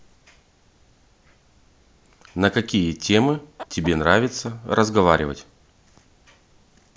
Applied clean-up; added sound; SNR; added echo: none; Chicken, rooster; 19 dB; none.